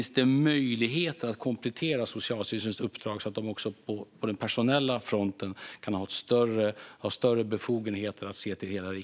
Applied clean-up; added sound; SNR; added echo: none; none; none; none.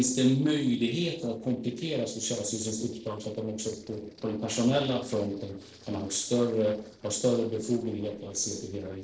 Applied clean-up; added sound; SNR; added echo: neural separator model SepFormer DNS4.